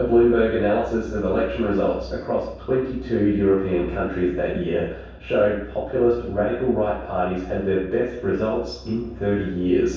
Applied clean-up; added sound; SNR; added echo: none; none; none; reverberation time 0.7 s.